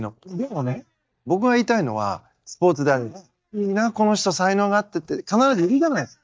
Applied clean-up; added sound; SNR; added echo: neural mask model DeepFilterNet 3.